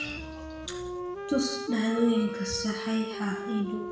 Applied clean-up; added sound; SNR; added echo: none; Wind instrument, woodwind instrument; 7 dB; reverberation time 0.6 s.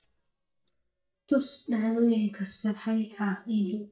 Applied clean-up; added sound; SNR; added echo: neural mask model DeepFilterNet 3.